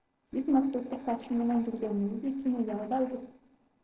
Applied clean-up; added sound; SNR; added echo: neural separator model SepFormer DNS4.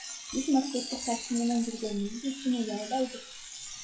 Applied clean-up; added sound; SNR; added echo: classical method WPE with log-MMSE.